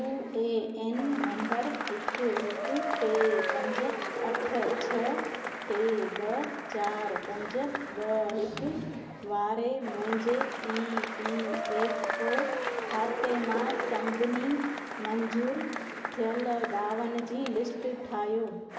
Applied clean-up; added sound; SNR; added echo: none; Applause / Crowd / Cheering; 3 dB; reverberation time 2.7 s.